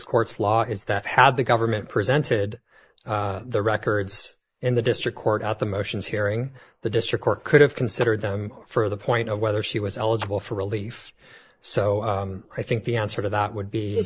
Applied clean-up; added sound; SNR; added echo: neural mask model Resemble Enhance denoiser.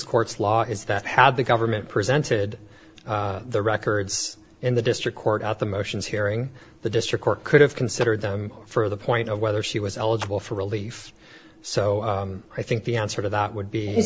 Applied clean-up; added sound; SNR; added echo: none; Clapping; 20 dB; none.